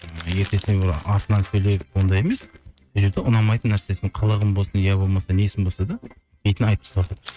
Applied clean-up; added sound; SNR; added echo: neural mask model RNNoise.